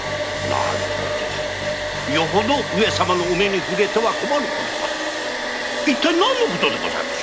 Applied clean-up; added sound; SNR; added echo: none; Domestic sounds, home sounds; 3 dB; none.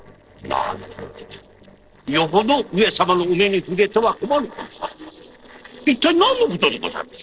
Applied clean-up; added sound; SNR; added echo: neural separator model SepFormer DNS4.